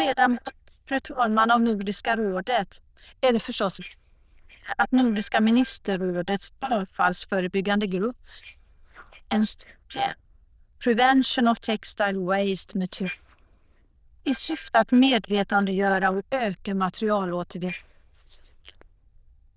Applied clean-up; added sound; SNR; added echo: neural diffusion model UNIVERSE++.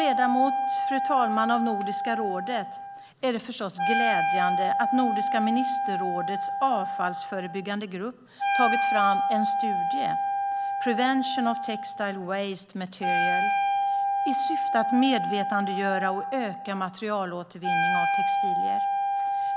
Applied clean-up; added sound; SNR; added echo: none; Wind instrument, woodwind instrument; -2 dB; none.